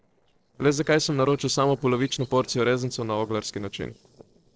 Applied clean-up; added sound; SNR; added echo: neural separator model SepFormer DNS4.